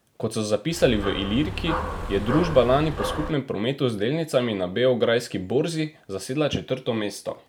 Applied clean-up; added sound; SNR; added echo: none; Dog; 5 dB; none.